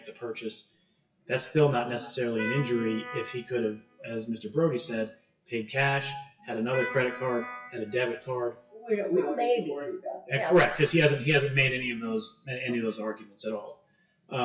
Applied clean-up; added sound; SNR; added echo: classical method WPE with log-MMSE.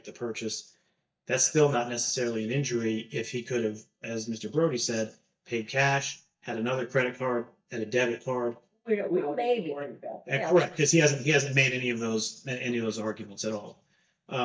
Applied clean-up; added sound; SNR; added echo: neural mask model DeepFilterNet 3.